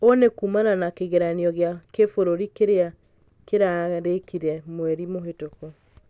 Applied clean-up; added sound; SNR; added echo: none; none; none; none.